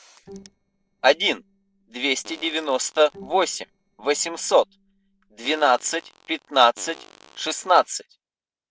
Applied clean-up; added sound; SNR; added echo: neural separator model SepFormer DNS4.